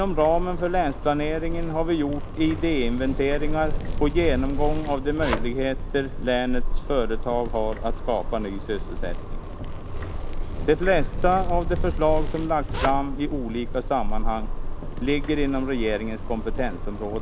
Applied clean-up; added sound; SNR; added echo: none; Zipper (clothing); 0 dB; none.